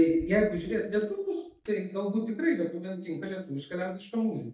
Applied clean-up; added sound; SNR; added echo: neural mask model DeepFilterNet 3.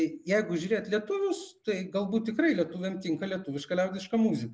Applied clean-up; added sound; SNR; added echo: none; none; none; none.